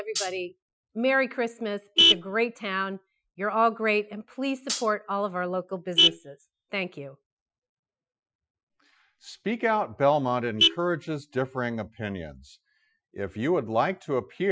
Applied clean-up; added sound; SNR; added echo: classical method Wiener filter.